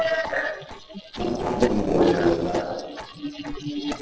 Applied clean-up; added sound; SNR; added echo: neural separator model SepFormer DNS4.